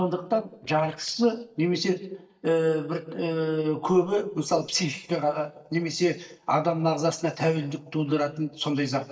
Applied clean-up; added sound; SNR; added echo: neural mask model DeepFilterNet 3.